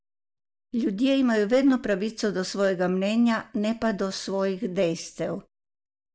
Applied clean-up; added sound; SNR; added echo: neural mask model Resemble Enhance denoiser.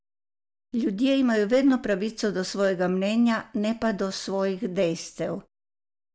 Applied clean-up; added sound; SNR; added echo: none; none; none; none.